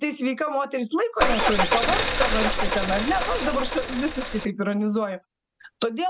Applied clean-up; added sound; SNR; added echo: none; Car; -2 dB; none.